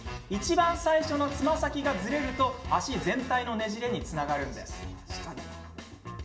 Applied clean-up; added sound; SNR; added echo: none; none; none; reverberation time 0.6 s.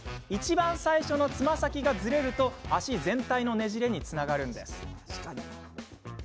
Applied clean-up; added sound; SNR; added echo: none; none; none; none.